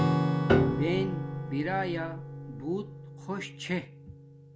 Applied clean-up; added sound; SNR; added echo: none; Piano + Acoustic guitar / Strum; -5 dB; none.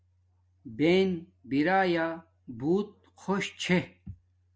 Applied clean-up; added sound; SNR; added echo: none; none; none; none.